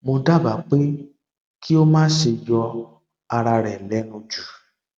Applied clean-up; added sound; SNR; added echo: none; none; none; none.